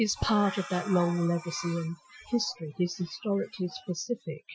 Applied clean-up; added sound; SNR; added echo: classical method Wiener filter.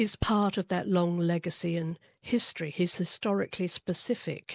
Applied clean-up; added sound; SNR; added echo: none; none; none; none.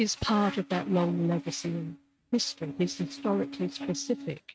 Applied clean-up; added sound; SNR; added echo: neural mask model RNNoise.